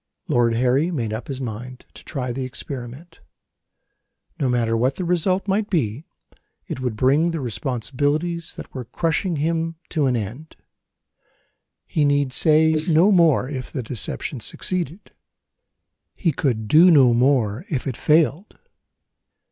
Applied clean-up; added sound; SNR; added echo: neural mask model Resemble Enhance denoiser.